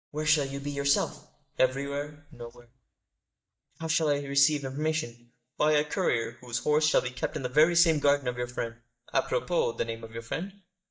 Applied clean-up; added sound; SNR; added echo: neural mask model DeepFilterNet 3.